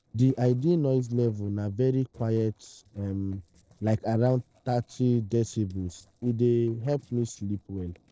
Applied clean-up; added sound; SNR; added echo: neural separator model SepFormer DNS4.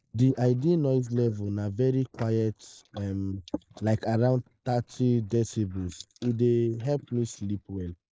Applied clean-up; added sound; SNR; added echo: neural mask model Resemble Enhance denoiser.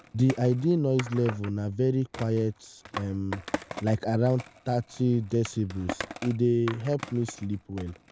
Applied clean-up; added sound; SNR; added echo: none; Skateboard; 13 dB; none.